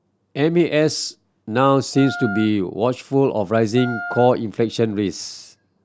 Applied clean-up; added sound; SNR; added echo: none; Wind instrument, woodwind instrument; 11 dB; none.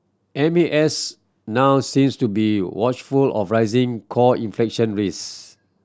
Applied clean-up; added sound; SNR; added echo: none; none; none; none.